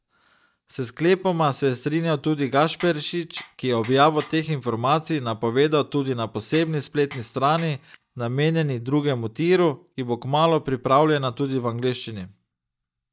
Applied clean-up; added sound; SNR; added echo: neural mask model DeepFilterNet 3.